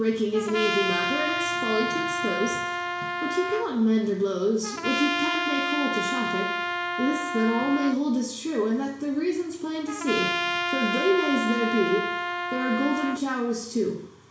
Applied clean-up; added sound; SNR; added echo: none; Trumpet; 2 dB; reverberation time 0.7 s.